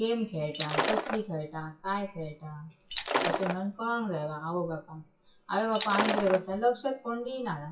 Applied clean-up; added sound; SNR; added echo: classical method WPE with log-MMSE.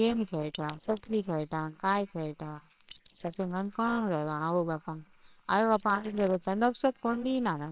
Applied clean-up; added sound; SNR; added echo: neural separator model SepFormer WHAMR!.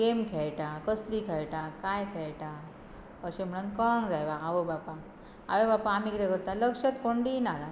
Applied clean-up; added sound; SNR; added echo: none; none; none; none.